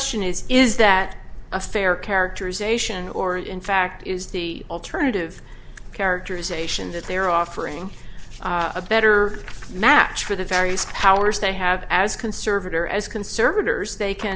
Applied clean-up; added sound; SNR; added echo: none; none; none; none.